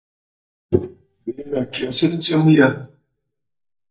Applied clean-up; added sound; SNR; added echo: neural mask model DeepFilterNet 3.